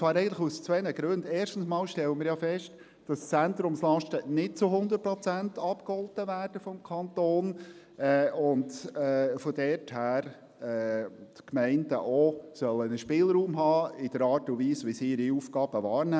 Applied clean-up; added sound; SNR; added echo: none; none; none; none.